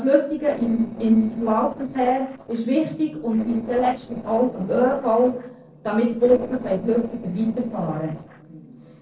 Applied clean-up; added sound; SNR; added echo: neural separator model SepFormer DNS4.